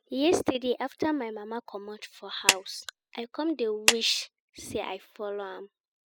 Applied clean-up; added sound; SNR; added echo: classical method spectral subtraction.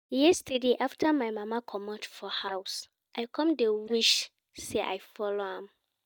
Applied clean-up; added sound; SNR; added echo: neural mask model DeepFilterNet 3.